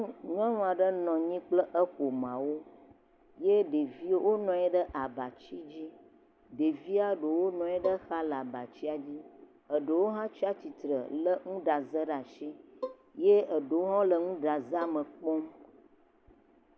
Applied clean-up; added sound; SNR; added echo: none; Bowed string instrument; 12 dB; none.